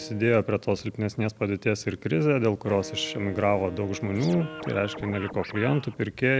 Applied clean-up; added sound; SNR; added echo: none; Scratching (performance technique) + Wind instrument, woodwind instrument; 16 dB; none.